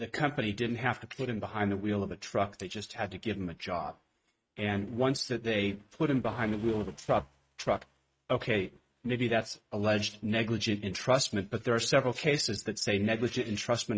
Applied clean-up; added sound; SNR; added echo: neural mask model RNNoise.